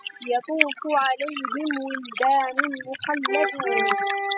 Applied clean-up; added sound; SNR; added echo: classical method spectral subtraction.